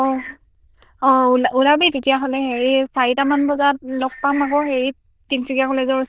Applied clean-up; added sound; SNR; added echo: neural diffusion model UNIVERSE++.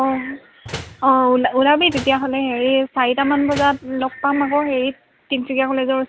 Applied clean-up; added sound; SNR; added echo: none; Slam; 17 dB; none.